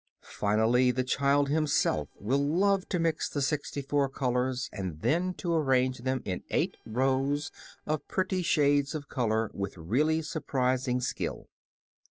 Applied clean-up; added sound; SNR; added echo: neural separator model SepFormer DNS4.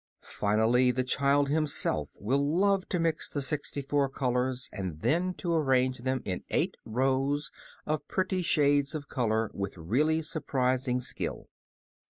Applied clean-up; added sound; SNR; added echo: neural mask model Resemble Enhance denoiser.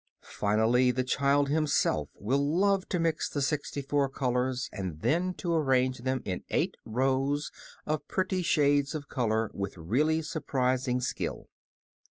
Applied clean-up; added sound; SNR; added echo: none; none; none; none.